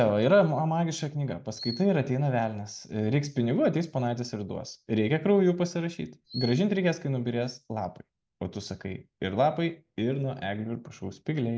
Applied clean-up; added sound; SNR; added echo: none; Chirp, tweet; 17 dB; none.